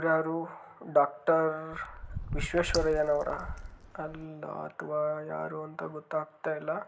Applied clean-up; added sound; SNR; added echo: neural mask model Resemble Enhance denoiser.